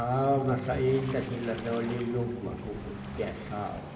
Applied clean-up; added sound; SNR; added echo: none; Waves, surf; 10 dB; reverberation time 1.4 s.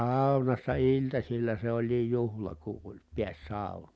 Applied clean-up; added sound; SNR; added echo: none; none; none; none.